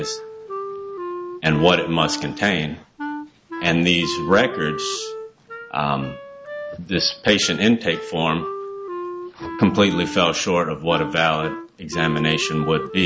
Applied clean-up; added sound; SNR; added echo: none; Wind instrument, woodwind instrument; 10 dB; none.